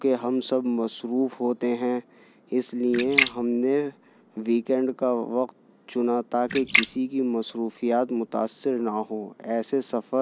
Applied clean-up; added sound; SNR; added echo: none; Splash, splatter; 4 dB; none.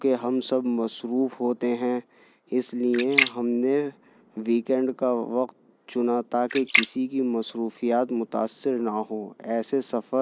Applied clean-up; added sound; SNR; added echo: neural mask model Resemble Enhance denoiser.